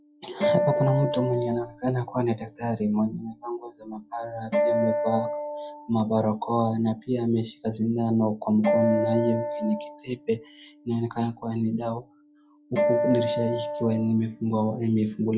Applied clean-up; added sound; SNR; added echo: classical method log-MMSE.